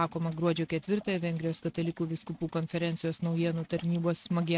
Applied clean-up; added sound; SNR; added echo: neural mask model RNNoise.